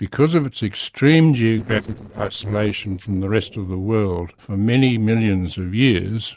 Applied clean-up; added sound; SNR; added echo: neural separator model SepFormer DNS4.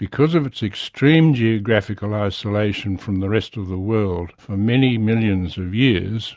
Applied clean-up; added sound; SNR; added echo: none; none; none; none.